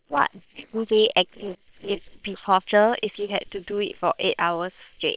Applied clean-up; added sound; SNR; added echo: neural separator model SepFormer WHAM!.